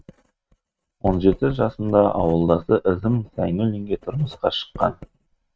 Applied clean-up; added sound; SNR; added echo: neural mask model RNNoise.